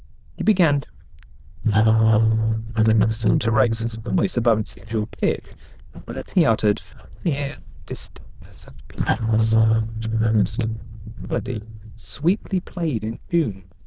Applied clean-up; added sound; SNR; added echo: neural diffusion model UNIVERSE++.